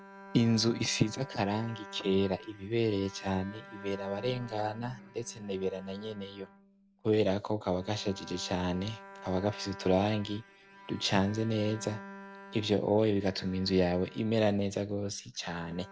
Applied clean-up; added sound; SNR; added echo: none; Bowed string instrument; 18 dB; none.